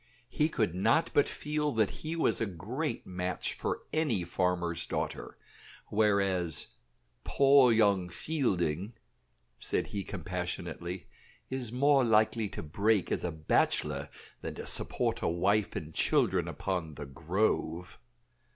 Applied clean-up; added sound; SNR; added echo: none; none; none; none.